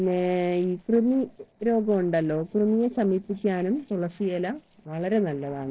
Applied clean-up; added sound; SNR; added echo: neural separator model SepFormer DNS4.